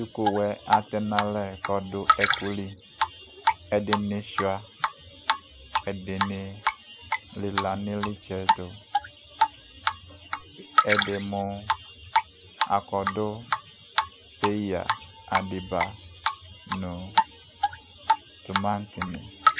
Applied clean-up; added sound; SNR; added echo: none; Drip; -3 dB; none.